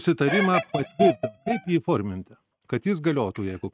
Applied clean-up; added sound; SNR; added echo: neural mask model RNNoise.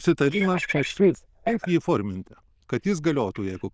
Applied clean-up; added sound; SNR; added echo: neural diffusion model UNIVERSE++.